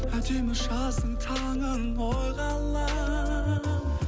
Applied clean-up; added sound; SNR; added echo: none; Dog; 19 dB; none.